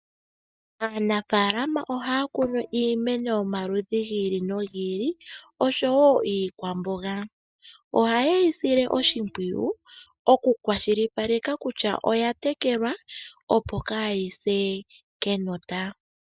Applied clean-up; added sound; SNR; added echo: neural mask model DeepFilterNet 3.